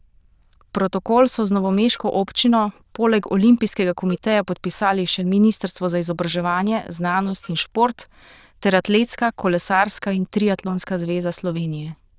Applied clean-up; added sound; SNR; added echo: neural diffusion model UNIVERSE++.